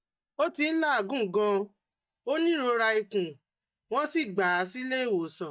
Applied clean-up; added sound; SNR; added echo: neural mask model DeepFilterNet 3.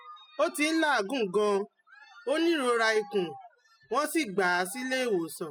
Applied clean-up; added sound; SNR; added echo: classical method spectral subtraction.